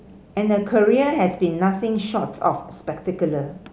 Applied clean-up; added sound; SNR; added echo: none; none; none; none.